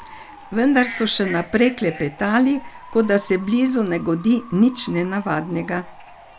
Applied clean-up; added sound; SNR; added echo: none; Bird / Fowl; 18 dB; none.